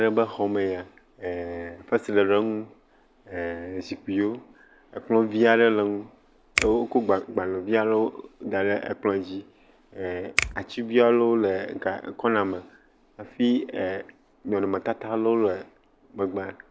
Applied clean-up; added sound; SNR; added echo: none; Finger snapping; 8 dB; none.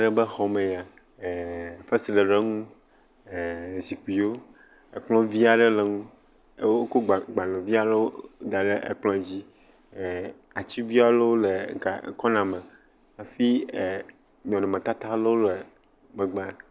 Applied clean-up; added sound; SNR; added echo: none; none; none; none.